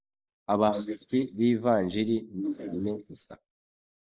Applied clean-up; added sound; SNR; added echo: neural mask model Resemble Enhance denoiser.